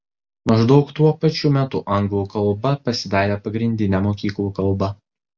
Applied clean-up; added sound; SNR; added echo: none; none; none; none.